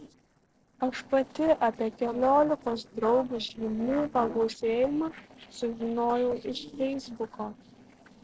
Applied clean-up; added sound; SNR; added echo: neural separator model SepFormer DNS4.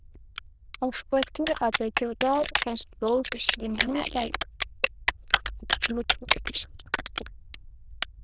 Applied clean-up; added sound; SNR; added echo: neural diffusion model UNIVERSE++.